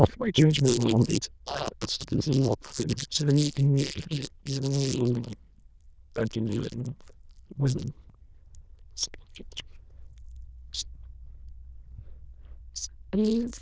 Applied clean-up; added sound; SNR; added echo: neural diffusion model UNIVERSE++.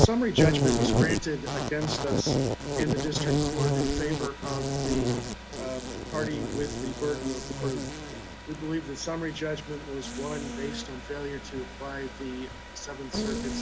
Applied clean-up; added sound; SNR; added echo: none; Insect; -4 dB; none.